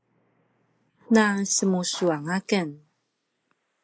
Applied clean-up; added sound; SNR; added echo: neural mask model Resemble Enhance denoiser.